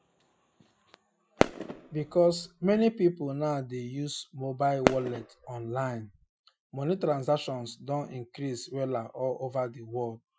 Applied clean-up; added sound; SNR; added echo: classical method Wiener filter.